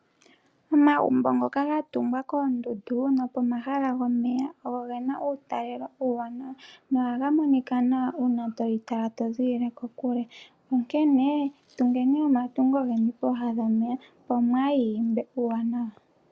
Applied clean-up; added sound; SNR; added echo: none; none; none; none.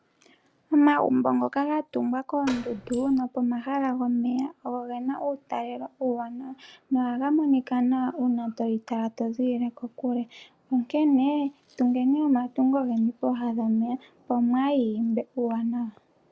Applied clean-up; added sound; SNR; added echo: none; Door; 14 dB; none.